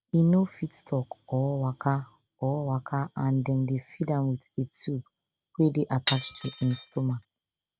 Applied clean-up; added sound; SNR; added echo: none; Glass; 8 dB; none.